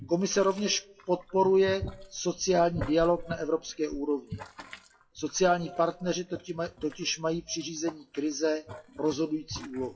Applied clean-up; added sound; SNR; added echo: classical method WPE with log-MMSE.